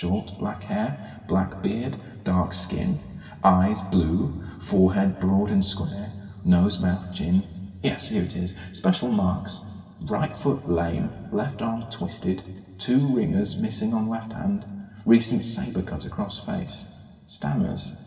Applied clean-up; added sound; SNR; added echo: none; none; none; reverberation time 2.5 s.